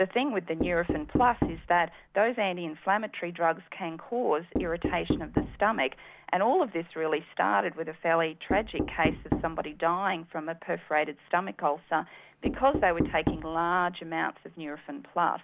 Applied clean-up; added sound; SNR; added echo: none; Knock; 7 dB; none.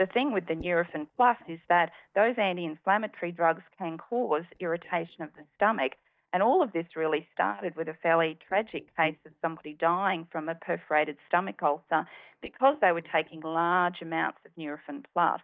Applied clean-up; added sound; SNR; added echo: neural mask model DeepFilterNet 3.